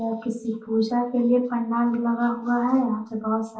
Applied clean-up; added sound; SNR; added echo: none; none; none; reverberation time 0.3 s.